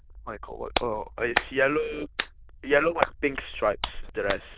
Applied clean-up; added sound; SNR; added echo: neural diffusion model UNIVERSE++.